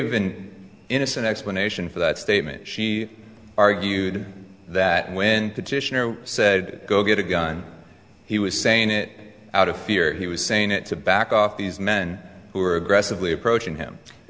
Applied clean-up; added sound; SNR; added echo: none; none; none; none.